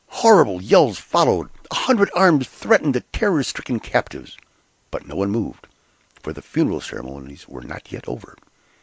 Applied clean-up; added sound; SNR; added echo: none; none; none; none.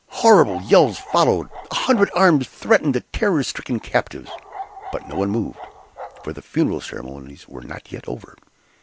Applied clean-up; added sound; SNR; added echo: none; Bark; 15 dB; none.